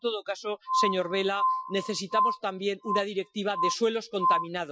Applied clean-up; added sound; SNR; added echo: classical method Wiener filter.